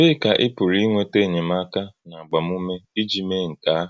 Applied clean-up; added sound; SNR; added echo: none; none; none; none.